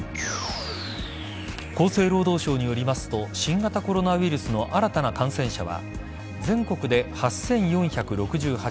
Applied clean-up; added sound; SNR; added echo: none; none; none; none.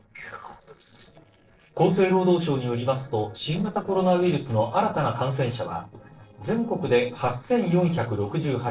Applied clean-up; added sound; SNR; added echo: neural separator model SepFormer DNS4.